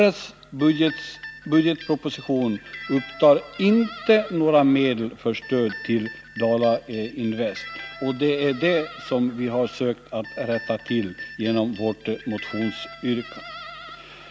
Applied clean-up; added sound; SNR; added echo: none; Guitar; 17 dB; none.